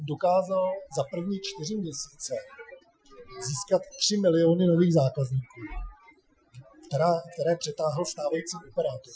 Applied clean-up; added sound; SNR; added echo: classical method Wiener filter.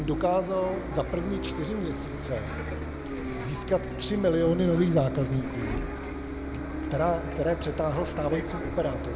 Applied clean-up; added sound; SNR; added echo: none; Bus; 5 dB; none.